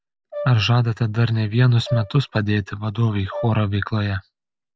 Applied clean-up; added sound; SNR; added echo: none; Brass instrument; 16 dB; none.